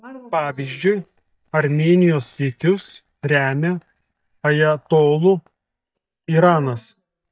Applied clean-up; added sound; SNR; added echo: neural mask model DeepFilterNet 3.